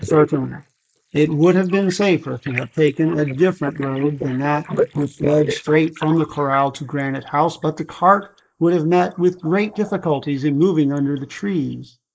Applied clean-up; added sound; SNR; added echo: neural mask model Resemble Enhance denoiser.